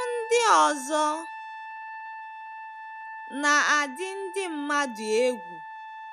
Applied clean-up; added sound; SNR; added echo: none; Trumpet; 12 dB; none.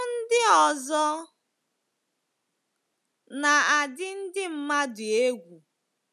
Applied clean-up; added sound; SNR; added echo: none; none; none; none.